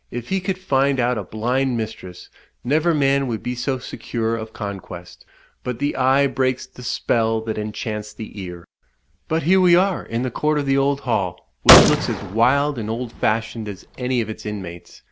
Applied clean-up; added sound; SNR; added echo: none; Gunshot, gunfire; -2 dB; none.